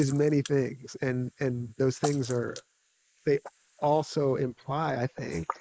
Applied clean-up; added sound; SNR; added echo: neural mask model Resemble Enhance denoiser.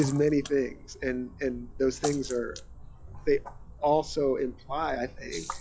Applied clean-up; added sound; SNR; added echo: classical method log-MMSE.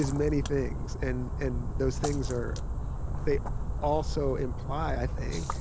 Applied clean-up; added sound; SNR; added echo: none; Splash, splatter; 0 dB; none.